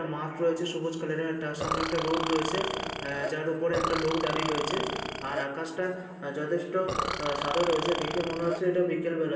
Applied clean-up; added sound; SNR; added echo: none; Burping, eructation; 3 dB; reverberation time 2.7 s.